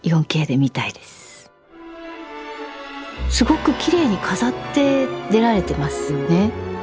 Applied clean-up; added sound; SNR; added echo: none; Organ; 18 dB; none.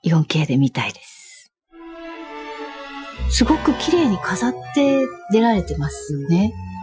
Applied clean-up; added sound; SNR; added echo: classical method Wiener filter.